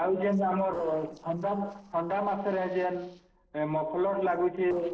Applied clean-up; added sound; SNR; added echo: neural separator model SepFormer DNS4.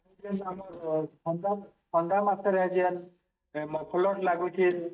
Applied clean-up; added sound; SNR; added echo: neural mask model DeepFilterNet 3.